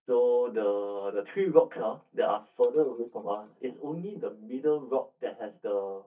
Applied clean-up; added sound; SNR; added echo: neural mask model DeepFilterNet 3.